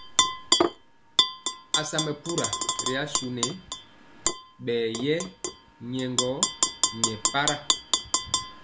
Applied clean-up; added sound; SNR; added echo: none; Tap / Glass; -5 dB; none.